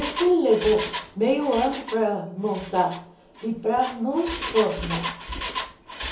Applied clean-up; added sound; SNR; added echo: none; Engine; 10 dB; reverberation time 0.7 s.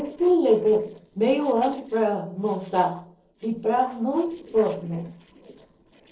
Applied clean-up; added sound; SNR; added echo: neural separator model SepFormer DNS4.